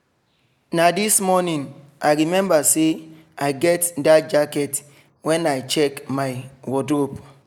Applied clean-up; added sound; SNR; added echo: none; none; none; none.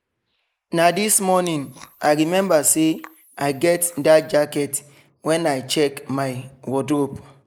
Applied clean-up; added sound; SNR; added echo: neural mask model Resemble Enhance denoiser.